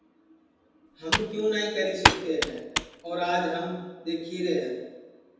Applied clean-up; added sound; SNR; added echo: none; Computer keyboard; -2 dB; reverberation time 1.1 s.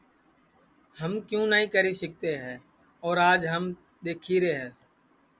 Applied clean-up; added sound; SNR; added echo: none; none; none; none.